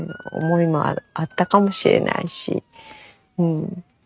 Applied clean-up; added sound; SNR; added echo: neural mask model RNNoise.